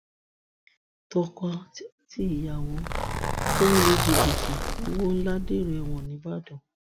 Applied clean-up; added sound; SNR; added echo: none; Zipper (clothing); -2 dB; none.